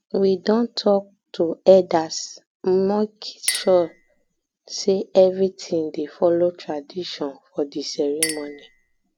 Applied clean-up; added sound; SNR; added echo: none; Chink, clink; 16 dB; none.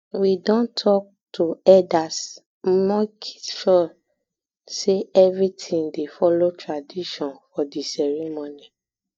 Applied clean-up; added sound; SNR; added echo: neural mask model DeepFilterNet 3.